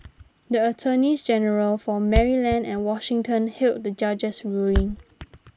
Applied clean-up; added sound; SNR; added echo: none; Thump, thud; 9 dB; none.